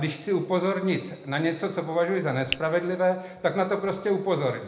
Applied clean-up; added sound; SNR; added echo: none; Finger snapping; 10 dB; reverberation time 0.7 s.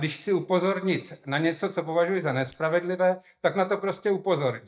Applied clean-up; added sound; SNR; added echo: neural mask model DeepFilterNet 3.